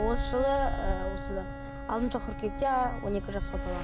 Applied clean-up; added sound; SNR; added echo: none; Bowed string instrument; 10 dB; none.